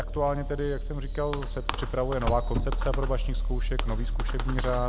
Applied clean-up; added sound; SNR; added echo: none; Fireworks; -3 dB; none.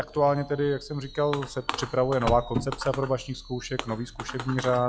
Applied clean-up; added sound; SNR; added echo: classical method log-MMSE.